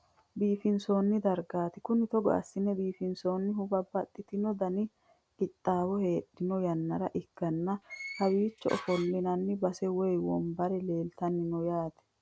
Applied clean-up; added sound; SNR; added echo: none; Door; 13 dB; none.